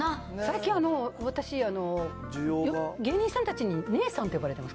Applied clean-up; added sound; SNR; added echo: none; none; none; none.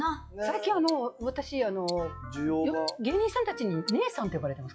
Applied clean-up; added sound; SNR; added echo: classical method log-MMSE.